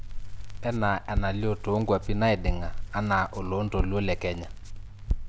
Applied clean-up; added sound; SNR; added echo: none; Crackle; 3 dB; none.